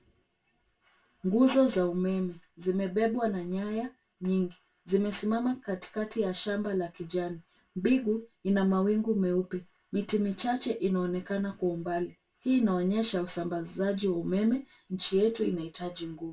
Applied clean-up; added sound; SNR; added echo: none; none; none; reverberation time 0.2 s.